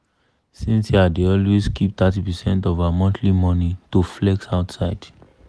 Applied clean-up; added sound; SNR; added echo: none; none; none; none.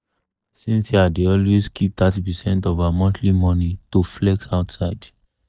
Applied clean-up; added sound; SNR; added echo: neural mask model DeepFilterNet 3.